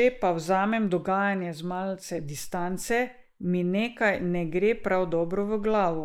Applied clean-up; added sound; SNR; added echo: neural mask model Resemble Enhance denoiser.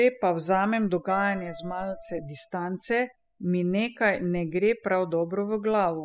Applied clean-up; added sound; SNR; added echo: classical method spectral subtraction.